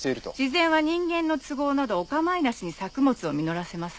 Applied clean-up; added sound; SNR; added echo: none; none; none; none.